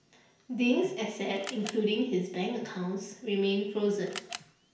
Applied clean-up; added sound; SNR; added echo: none; Camera; 18 dB; reverberation time 0.5 s.